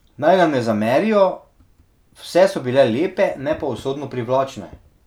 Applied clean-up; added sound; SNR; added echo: none; none; none; none.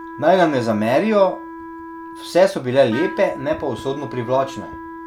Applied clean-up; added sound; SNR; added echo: none; Wind instrument, woodwind instrument; 14 dB; none.